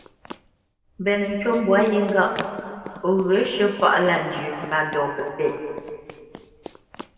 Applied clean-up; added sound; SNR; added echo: none; Run; 18 dB; reverberation time 2.2 s.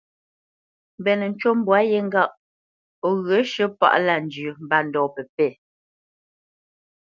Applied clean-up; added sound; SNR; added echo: none; none; none; none.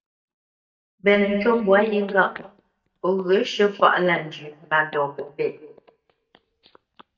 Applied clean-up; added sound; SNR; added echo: neural mask model DeepFilterNet 3.